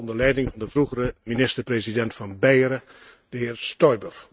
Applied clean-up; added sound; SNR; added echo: neural mask model RNNoise.